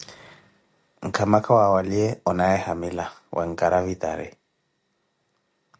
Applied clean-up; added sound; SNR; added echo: none; none; none; none.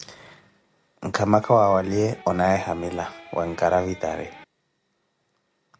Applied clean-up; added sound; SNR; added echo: none; Electric guitar; 19 dB; none.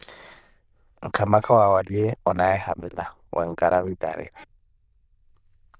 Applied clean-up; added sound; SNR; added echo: neural diffusion model UNIVERSE++.